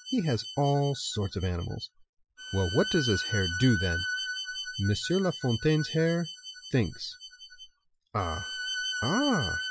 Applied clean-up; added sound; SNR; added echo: classical method Wiener filter.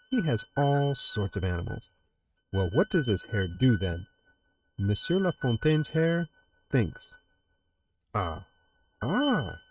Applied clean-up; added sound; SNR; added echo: neural mask model RNNoise.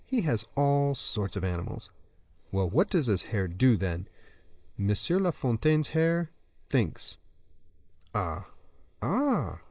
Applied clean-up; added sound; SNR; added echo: neural mask model Resemble Enhance denoiser.